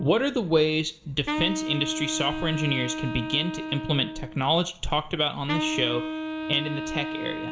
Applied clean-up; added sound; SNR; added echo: none; Wind instrument, woodwind instrument; 6 dB; reverberation time 0.5 s.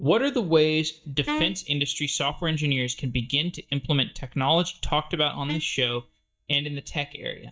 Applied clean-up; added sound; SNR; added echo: neural mask model DeepFilterNet 3.